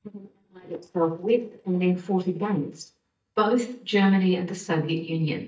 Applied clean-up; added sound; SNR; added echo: neural mask model DeepFilterNet 3.